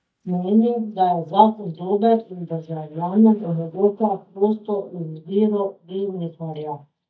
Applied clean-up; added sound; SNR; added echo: neural mask model DeepFilterNet 3.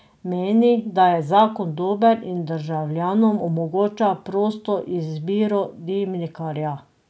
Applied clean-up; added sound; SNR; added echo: none; none; none; none.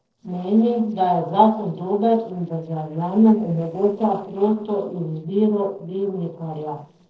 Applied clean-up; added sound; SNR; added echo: neural separator model SepFormer DNS4.